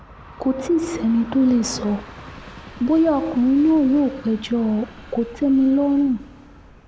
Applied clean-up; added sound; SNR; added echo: none; Train; 19 dB; none.